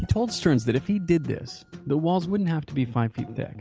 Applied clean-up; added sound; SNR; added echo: none; none; none; none.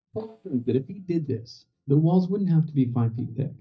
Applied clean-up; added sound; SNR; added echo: neural mask model DeepFilterNet 3.